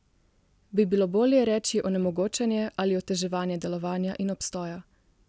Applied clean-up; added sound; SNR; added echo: none; none; none; none.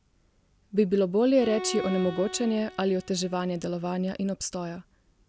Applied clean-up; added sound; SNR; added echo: none; Bowed string instrument; 13 dB; none.